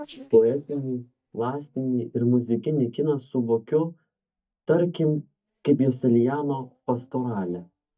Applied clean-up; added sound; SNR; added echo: neural mask model DeepFilterNet 3.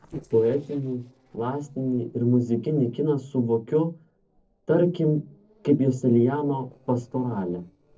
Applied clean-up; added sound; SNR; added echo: neural separator model SepFormer DNS4.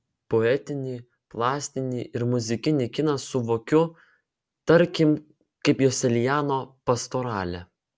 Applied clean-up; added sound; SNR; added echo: none; none; none; none.